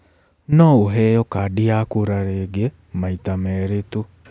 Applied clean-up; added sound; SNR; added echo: none; none; none; none.